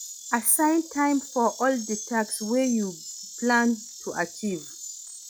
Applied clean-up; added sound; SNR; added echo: classical method log-MMSE.